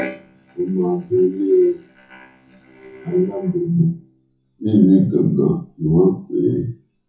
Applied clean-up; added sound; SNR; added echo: classical method WPE with log-MMSE.